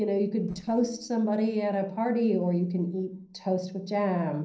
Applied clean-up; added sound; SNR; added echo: neural separator model SepFormer DNS4.